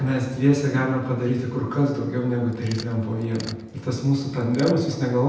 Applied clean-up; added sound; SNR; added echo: none; Mechanisms; 18 dB; reverberation time 0.8 s.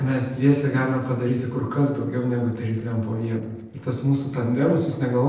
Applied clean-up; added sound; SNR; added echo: neural separator model SepFormer DNS4.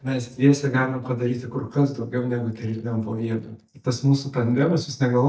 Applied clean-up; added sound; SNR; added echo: neural mask model DeepFilterNet 3.